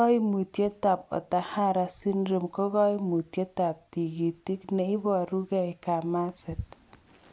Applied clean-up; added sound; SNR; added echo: none; none; none; none.